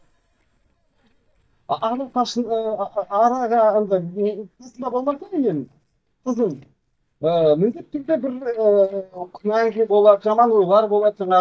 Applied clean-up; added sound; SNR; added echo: neural mask model DeepFilterNet 3.